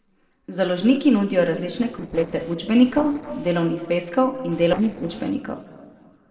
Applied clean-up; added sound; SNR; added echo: neural separator model SepFormer DNS4.